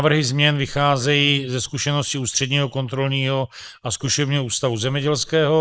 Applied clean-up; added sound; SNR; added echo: neural mask model Resemble Enhance denoiser.